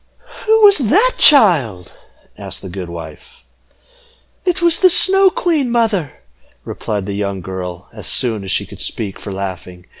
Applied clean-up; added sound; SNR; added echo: none; none; none; none.